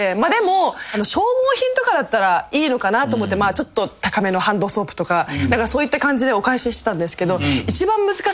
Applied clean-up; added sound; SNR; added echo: none; none; none; none.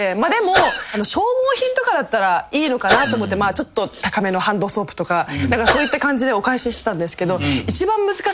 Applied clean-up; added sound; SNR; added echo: none; Sneeze / Cough; 6 dB; none.